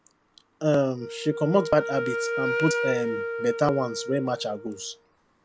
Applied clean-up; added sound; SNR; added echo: none; Wind instrument, woodwind instrument; 5 dB; none.